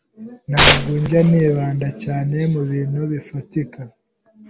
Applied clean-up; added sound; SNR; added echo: none; Tearing; -1 dB; none.